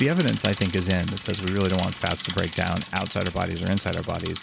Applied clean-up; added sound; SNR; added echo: none; Bicycle; 11 dB; none.